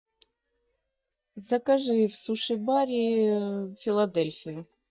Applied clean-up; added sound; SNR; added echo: neural mask model DeepFilterNet 3.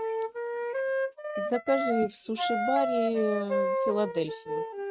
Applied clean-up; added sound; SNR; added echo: neural mask model RNNoise.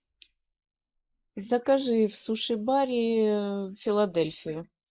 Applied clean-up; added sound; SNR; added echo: neural mask model Resemble Enhance denoiser.